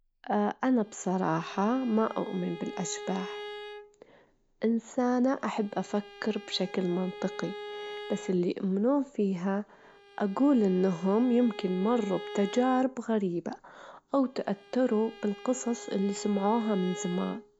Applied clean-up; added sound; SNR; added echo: none; Bowed string instrument; 15 dB; none.